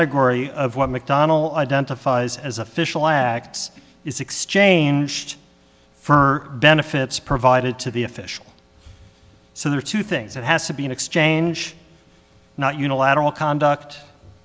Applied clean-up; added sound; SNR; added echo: none; none; none; none.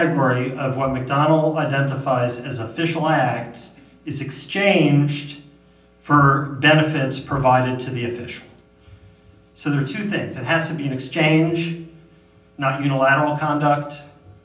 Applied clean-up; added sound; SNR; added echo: none; none; none; reverberation time 0.6 s.